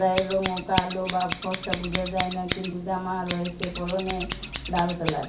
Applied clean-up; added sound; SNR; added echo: none; Scissors; 6 dB; reverberation time 0.3 s.